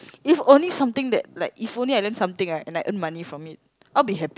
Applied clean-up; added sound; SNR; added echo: none; none; none; none.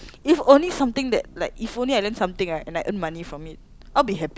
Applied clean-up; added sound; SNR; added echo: none; Bird / Breathing; 20 dB; none.